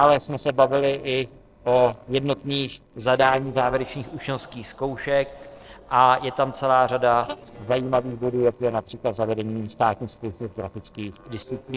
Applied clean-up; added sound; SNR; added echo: neural separator model SepFormer DNS4.